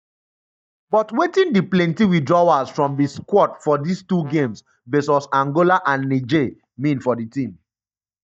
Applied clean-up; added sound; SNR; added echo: neural mask model DeepFilterNet 3.